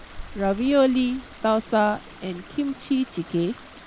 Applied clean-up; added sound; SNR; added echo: none; Stream; 17 dB; none.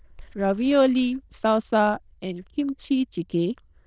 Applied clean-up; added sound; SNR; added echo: neural diffusion model UNIVERSE++.